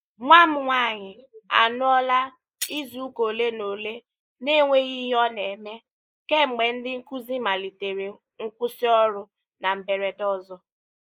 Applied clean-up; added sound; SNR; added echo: neural mask model Resemble Enhance denoiser.